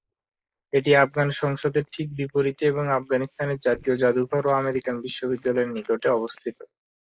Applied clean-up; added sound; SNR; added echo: neural mask model Resemble Enhance denoiser.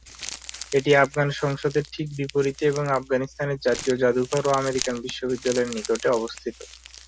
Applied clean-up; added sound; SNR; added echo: none; Crumpling, crinkling; 15 dB; none.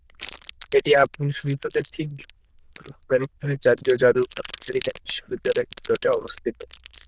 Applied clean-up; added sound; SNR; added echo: neural diffusion model UNIVERSE++.